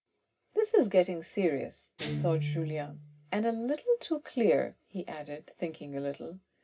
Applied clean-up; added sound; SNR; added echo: none; Guitar; 10 dB; reverberation time 0.4 s.